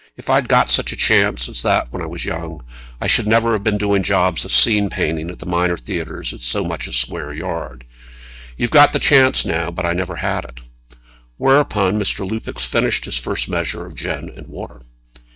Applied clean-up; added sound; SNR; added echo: neural mask model DeepFilterNet 3.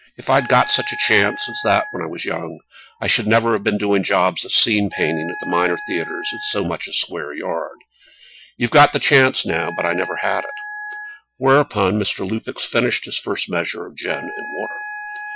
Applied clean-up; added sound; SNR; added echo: classical method Wiener filter.